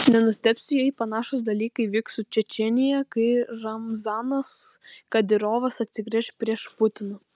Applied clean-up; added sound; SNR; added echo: none; none; none; none.